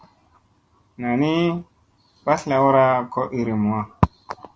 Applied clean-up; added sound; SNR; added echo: none; none; none; none.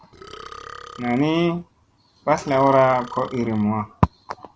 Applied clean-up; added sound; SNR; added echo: none; Burping, eructation; 19 dB; none.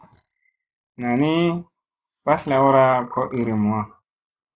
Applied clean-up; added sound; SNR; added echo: neural mask model Resemble Enhance denoiser.